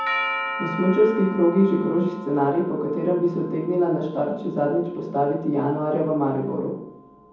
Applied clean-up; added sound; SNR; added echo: none; Doorbell; 11 dB; reverberation time 1.2 s.